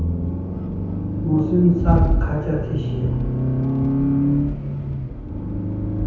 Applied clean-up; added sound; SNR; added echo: none; Accelerating, revving, vroom; -4 dB; reverberation time 0.9 s.